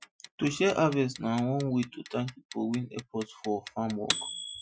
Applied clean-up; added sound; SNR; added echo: classical method Wiener filter.